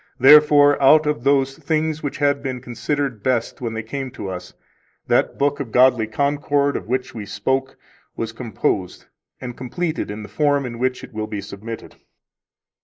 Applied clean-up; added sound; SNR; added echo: neural mask model Resemble Enhance denoiser.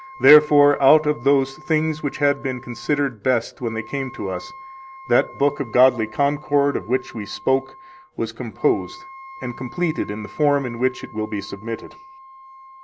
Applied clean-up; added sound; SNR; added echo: none; Wind instrument, woodwind instrument; 20 dB; none.